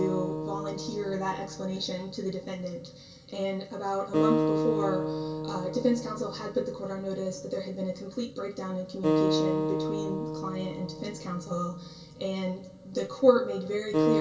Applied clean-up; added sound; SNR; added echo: none; Acoustic guitar; 1 dB; reverberation time 0.2 s.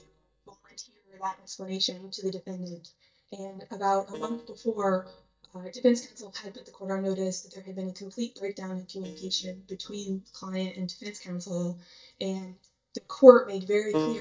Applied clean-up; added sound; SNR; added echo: neural mask model DeepFilterNet 3.